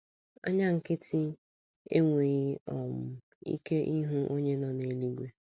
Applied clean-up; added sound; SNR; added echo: none; none; none; none.